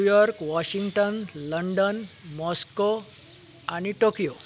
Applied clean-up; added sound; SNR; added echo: none; none; none; none.